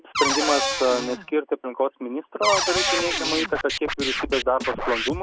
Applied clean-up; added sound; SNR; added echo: none; Scratching (performance technique) + Cupboard open or close / Door; 1 dB; none.